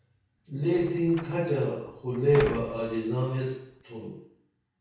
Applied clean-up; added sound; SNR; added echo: none; Slam; 13 dB; reverberation time 0.6 s.